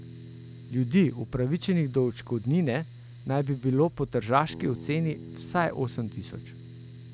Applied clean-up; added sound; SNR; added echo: none; Mechanical fan + Bass guitar; 15 dB; none.